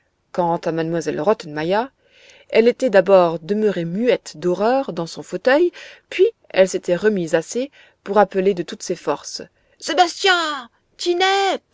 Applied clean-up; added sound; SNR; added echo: none; none; none; none.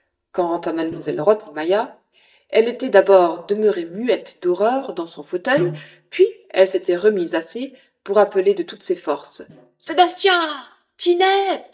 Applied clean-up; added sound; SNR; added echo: neural mask model DeepFilterNet 3.